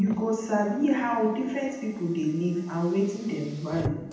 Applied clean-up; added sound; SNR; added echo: none; Car; 15 dB; reverberation time 0.9 s.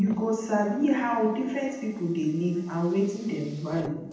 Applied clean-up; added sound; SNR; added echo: neural separator model SepFormer DNS4.